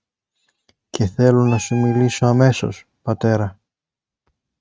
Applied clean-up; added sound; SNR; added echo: neural mask model RNNoise.